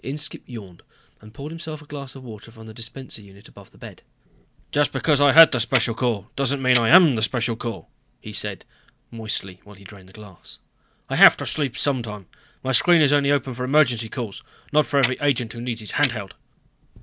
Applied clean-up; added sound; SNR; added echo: none; Clock; 9 dB; none.